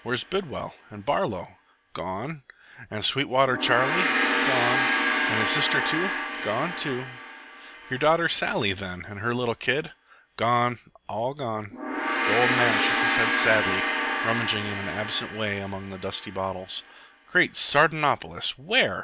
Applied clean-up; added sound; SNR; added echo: none; Gong; 2 dB; none.